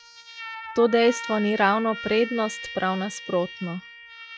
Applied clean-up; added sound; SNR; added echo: classical method log-MMSE.